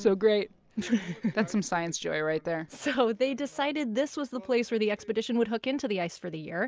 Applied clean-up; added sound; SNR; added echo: none; none; none; none.